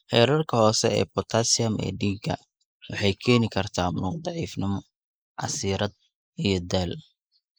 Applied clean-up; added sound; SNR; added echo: neural mask model Resemble Enhance denoiser.